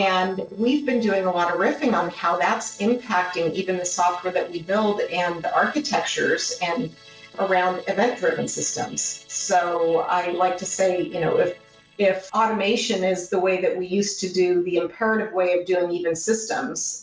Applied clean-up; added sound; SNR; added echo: neural separator model SepFormer DNS4.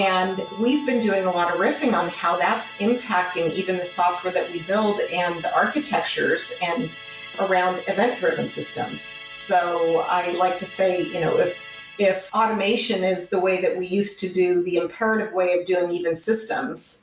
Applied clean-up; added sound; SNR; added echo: none; Musical instrument; 17 dB; none.